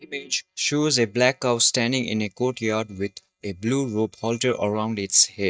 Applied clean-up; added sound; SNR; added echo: neural mask model DeepFilterNet 3.